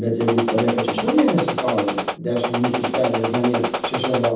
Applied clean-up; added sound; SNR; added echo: none; Gunshot, gunfire; 3 dB; reverberation time 0.8 s.